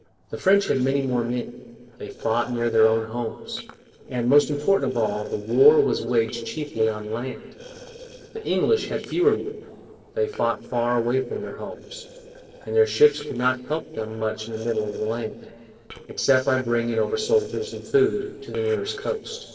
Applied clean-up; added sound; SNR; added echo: neural separator model SepFormer DNS4.